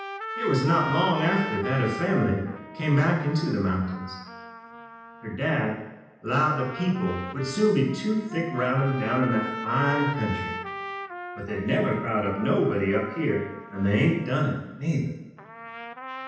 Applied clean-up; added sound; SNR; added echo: none; Trumpet; 11 dB; reverberation time 0.9 s.